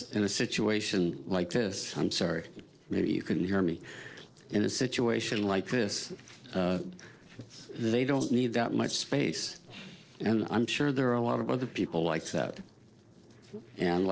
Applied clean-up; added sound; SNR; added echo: neural separator model SepFormer DNS4.